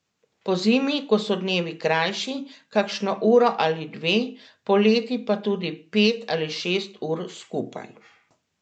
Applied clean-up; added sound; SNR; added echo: none; none; none; none.